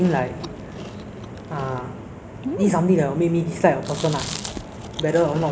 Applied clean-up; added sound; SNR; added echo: none; Chewing, mastication; 12 dB; none.